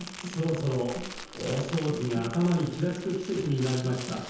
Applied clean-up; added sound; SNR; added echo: none; Crumpling, crinkling; 13 dB; reverberation time 0.9 s.